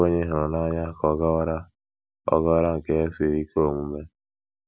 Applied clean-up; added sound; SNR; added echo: none; none; none; none.